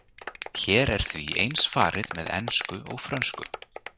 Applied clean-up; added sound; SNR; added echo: none; Clapping; 7 dB; none.